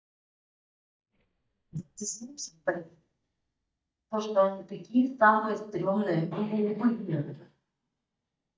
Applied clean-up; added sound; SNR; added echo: neural mask model DeepFilterNet 3.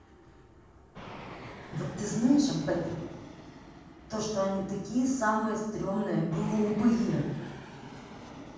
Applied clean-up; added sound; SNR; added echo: none; Fixed-wing aircraft, airplane; 16 dB; reverberation time 1.2 s.